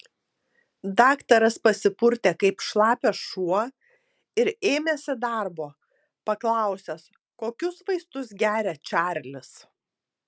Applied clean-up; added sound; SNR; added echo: none; none; none; none.